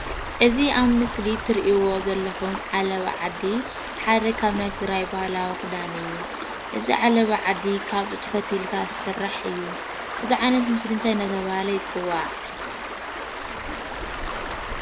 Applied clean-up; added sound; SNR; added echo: none; Stream; 7 dB; none.